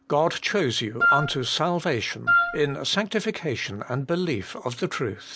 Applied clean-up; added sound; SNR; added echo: none; Wind instrument, woodwind instrument; -2 dB; none.